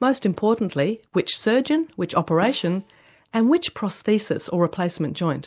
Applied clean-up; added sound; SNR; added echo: none; Snare drum; 19 dB; none.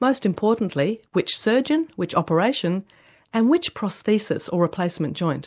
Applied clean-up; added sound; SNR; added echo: none; none; none; none.